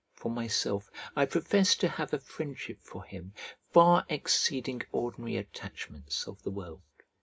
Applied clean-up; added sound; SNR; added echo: none; none; none; reverberation time 0.3 s.